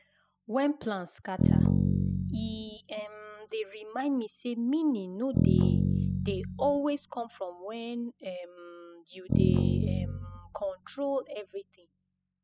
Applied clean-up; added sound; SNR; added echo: classical method spectral subtraction.